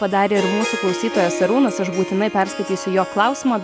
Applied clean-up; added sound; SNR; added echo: none; Harp; 8 dB; none.